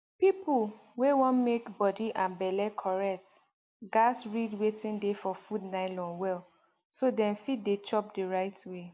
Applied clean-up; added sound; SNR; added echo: none; none; none; none.